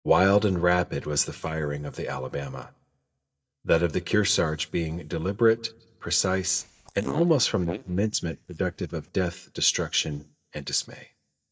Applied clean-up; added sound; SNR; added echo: neural mask model DeepFilterNet 3.